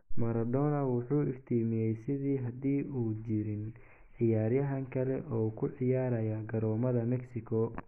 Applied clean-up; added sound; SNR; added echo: neural mask model Resemble Enhance denoiser.